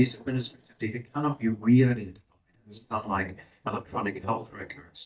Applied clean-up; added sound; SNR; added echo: neural mask model DeepFilterNet 3.